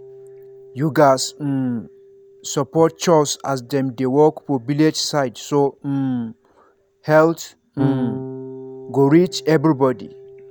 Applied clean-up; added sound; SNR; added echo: none; Electric guitar / Bass guitar; 15 dB; none.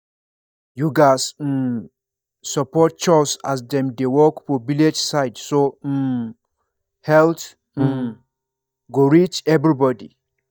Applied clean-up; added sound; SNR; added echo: neural mask model DeepFilterNet 3.